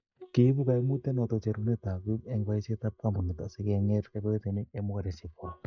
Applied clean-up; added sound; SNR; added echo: neural mask model DeepFilterNet 3.